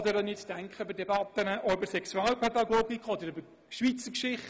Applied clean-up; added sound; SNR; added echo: none; none; none; none.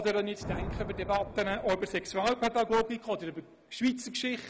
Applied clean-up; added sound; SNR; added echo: none; Thunder; 12 dB; none.